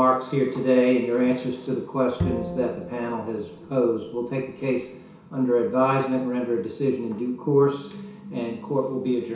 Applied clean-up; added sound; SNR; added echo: none; Bowed string instrument; 10 dB; reverberation time 0.6 s.